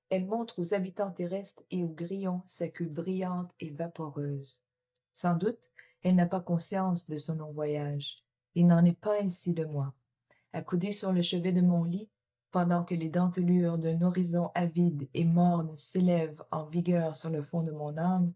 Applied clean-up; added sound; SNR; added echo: neural mask model DeepFilterNet 3.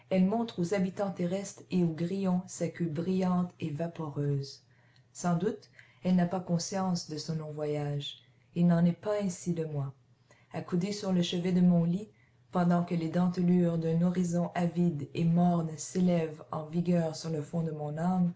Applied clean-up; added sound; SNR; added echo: none; none; none; none.